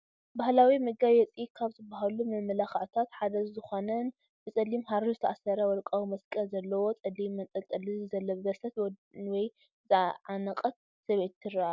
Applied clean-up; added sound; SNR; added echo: none; none; none; none.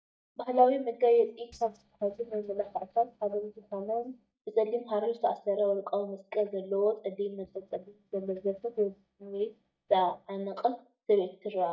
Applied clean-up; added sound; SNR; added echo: neural mask model DeepFilterNet 3.